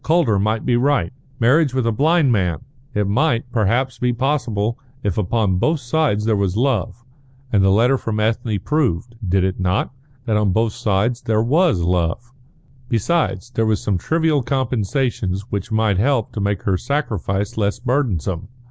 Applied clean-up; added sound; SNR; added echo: none; none; none; none.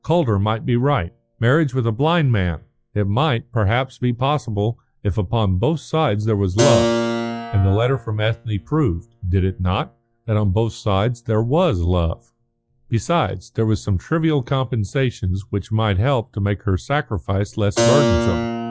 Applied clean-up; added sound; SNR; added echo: classical method log-MMSE.